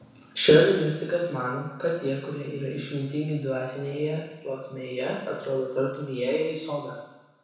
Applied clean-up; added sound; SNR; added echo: none; none; none; reverberation time 1.0 s.